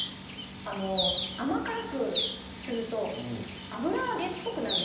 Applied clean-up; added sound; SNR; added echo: none; Bird; -2 dB; reverberation time 0.9 s.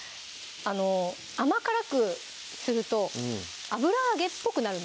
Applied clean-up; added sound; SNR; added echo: none; none; none; none.